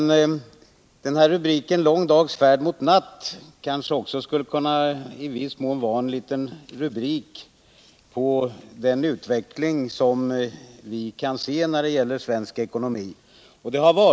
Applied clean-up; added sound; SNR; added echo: none; none; none; none.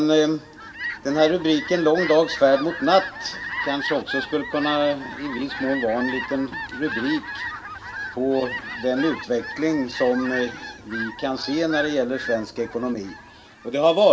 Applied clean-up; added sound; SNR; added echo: none; Fowl; 10 dB; reverberation time 0.3 s.